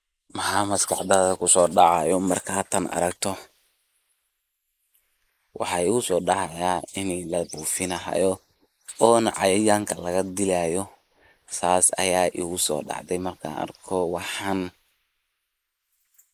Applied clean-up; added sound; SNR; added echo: neural mask model Resemble Enhance denoiser.